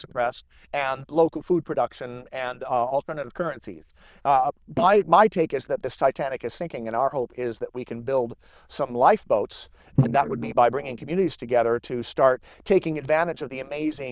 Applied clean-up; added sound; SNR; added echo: neural diffusion model UNIVERSE++.